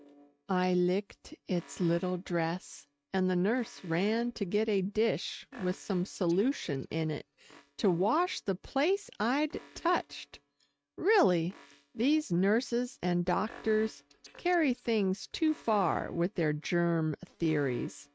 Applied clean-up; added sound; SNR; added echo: neural mask model RNNoise.